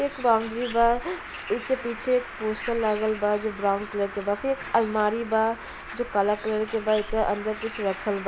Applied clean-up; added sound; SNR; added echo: none; Bird; 12 dB; none.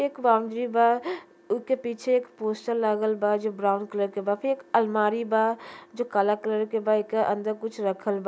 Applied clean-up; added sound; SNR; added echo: none; none; none; none.